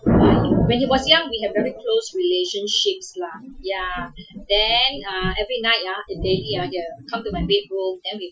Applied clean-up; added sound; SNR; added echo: classical method Wiener filter.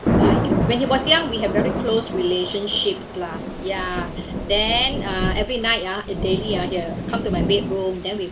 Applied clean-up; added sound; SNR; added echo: none; Thunder / Rain; 1 dB; none.